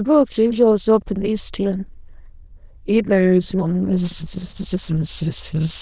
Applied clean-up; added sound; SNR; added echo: neural diffusion model UNIVERSE++.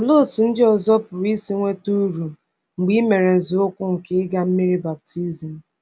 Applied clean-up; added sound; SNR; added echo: none; none; none; none.